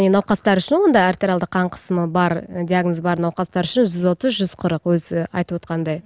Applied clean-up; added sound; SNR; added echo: none; none; none; none.